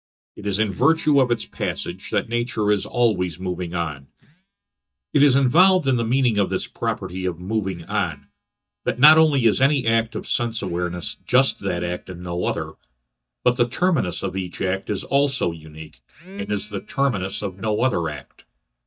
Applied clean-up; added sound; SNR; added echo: neural mask model DeepFilterNet 3.